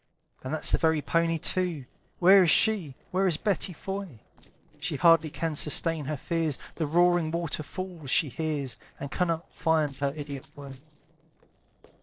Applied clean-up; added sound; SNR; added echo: neural separator model SepFormer DNS4.